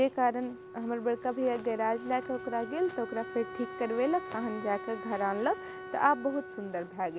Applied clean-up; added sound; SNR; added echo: none; Wind instrument, woodwind instrument; 12 dB; none.